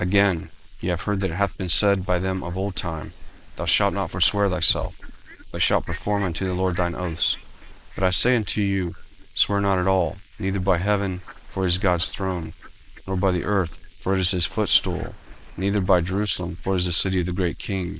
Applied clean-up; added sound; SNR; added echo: neural mask model Resemble Enhance denoiser.